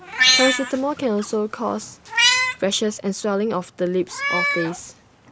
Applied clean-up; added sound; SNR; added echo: none; Meow; 0 dB; none.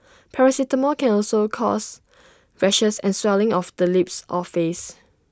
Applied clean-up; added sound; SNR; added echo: none; none; none; none.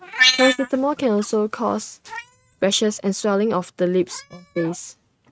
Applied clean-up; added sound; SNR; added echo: neural mask model RNNoise.